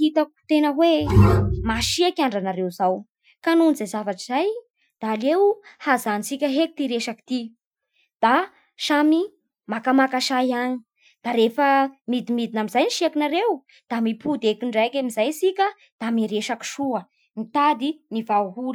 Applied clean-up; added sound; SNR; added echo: classical method Wiener filter.